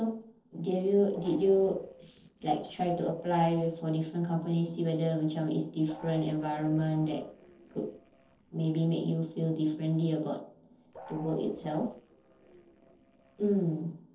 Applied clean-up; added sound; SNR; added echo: neural separator model SepFormer DNS4.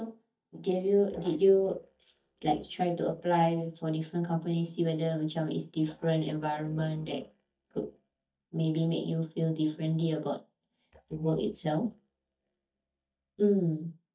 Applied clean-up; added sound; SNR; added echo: neural mask model DeepFilterNet 3.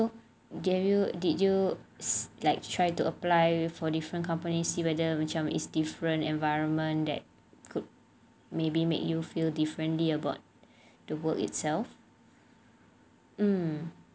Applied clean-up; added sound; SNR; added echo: none; none; none; none.